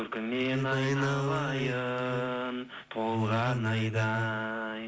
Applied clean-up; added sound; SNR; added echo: none; none; none; none.